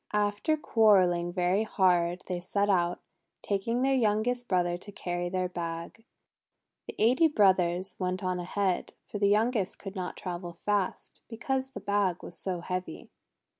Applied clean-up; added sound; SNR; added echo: none; none; none; none.